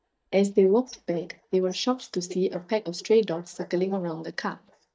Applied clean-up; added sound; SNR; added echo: neural mask model DeepFilterNet 3.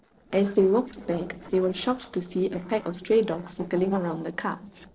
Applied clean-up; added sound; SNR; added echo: neural separator model SepFormer DNS4.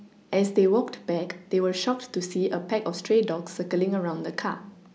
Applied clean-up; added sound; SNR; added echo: none; none; none; none.